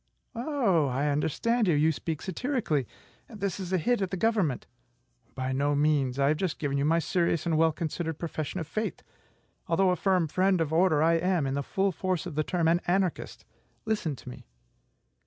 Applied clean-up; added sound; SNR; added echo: none; none; none; none.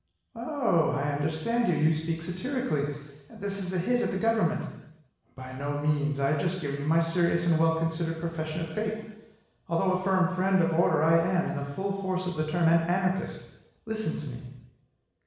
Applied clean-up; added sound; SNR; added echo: none; none; none; reverberation time 0.9 s.